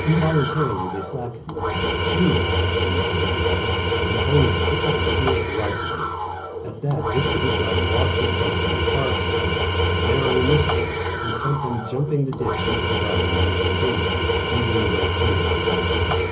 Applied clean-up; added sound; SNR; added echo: none; Tools; -4 dB; reverberation time 0.5 s.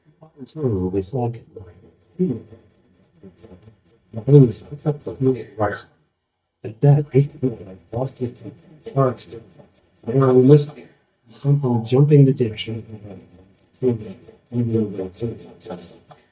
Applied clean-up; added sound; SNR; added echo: neural mask model DeepFilterNet 3.